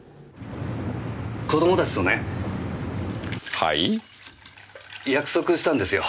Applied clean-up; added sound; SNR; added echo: none; none; none; none.